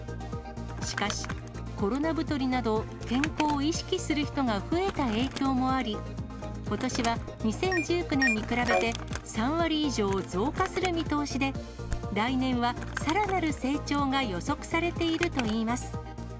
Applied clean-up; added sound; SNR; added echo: none; Crumpling, crinkling; 14 dB; none.